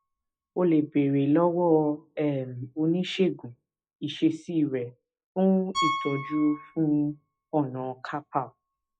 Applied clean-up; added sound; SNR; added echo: classical method log-MMSE.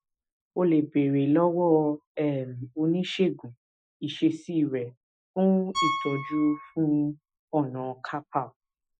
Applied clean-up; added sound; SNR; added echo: classical method Wiener filter.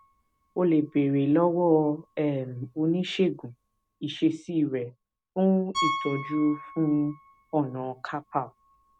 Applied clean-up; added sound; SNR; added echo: none; Piano; 13 dB; none.